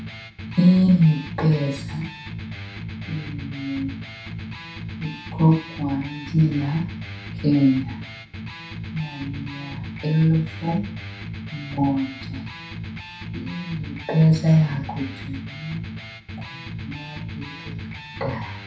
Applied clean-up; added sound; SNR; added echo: none; Electric guitar; 10 dB; reverberation time 0.7 s.